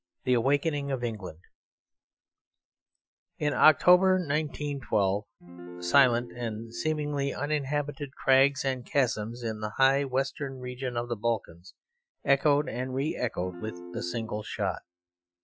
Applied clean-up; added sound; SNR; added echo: classical method Wiener filter.